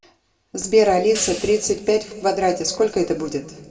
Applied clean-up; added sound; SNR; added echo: none; Hi-hat; 16 dB; reverberation time 1.6 s.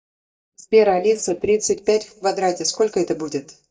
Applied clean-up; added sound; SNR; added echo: neural mask model DeepFilterNet 3.